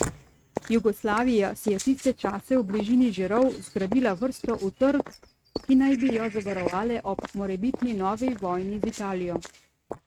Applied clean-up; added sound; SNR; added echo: neural mask model RNNoise.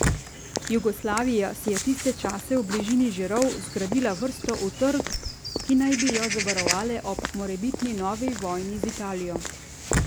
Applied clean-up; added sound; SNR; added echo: none; Walk, footsteps / Bird vocalization, bird call, bird song; 5 dB; none.